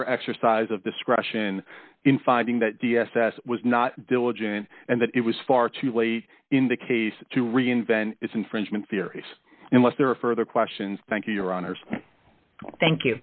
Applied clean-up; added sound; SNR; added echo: none; none; none; none.